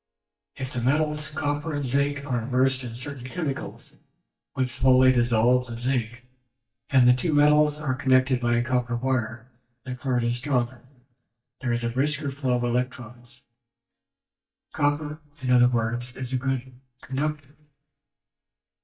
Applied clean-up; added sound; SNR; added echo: neural mask model DeepFilterNet 3.